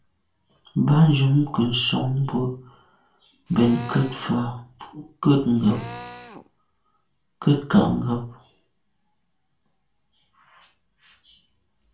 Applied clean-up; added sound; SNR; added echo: none; Drill; 16 dB; reverberation time 0.3 s.